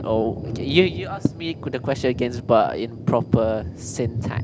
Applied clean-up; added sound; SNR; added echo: none; Thunder; 9 dB; none.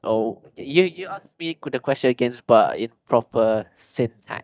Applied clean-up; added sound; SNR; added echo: neural mask model DeepFilterNet 3.